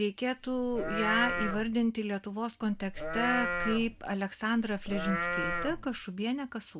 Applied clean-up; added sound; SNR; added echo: none; Livestock, farm animals, working animals; 3 dB; none.